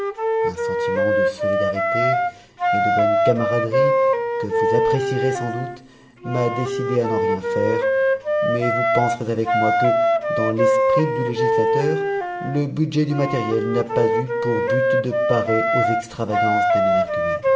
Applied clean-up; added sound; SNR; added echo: none; Wind instrument, woodwind instrument; -5 dB; reverberation time 2.7 s.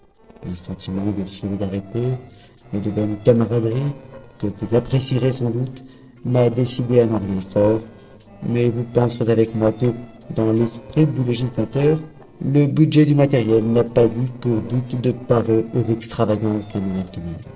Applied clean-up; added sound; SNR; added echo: neural separator model SepFormer DNS4.